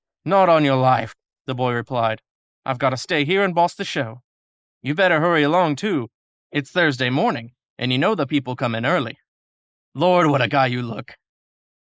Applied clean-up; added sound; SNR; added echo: neural mask model Resemble Enhance denoiser.